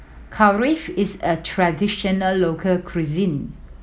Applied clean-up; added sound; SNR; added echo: none; none; none; none.